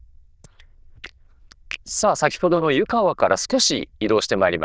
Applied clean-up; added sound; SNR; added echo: neural diffusion model UNIVERSE++.